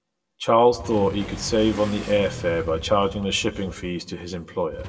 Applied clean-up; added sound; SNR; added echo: none; Motorcycle / Accelerating, revving, vroom; 14 dB; reverberation time 1.5 s.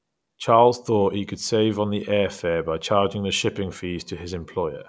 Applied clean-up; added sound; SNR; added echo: none; none; none; none.